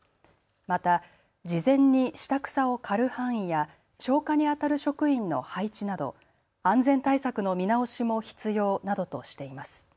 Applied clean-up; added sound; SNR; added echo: none; none; none; none.